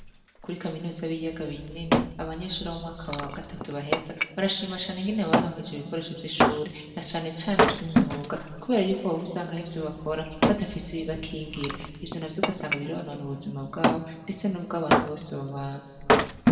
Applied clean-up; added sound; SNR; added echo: none; Wood; -2 dB; reverberation time 1.9 s.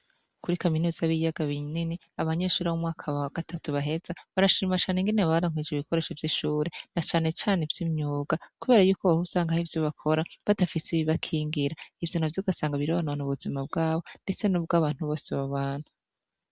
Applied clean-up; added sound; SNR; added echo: none; none; none; none.